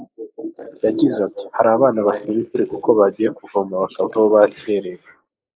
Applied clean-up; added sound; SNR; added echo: neural mask model Resemble Enhance denoiser.